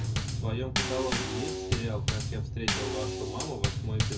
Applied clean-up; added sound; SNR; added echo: none; Bass drum / Snare drum / Drum kit; -5 dB; reverberation time 0.4 s.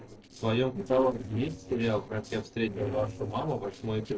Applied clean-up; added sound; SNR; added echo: neural separator model SepFormer DNS4.